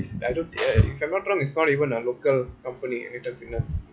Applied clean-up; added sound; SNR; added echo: classical method log-MMSE.